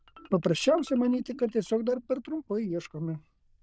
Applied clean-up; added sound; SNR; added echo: neural diffusion model UNIVERSE++.